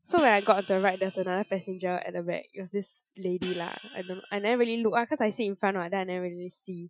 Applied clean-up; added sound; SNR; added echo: classical method Wiener filter.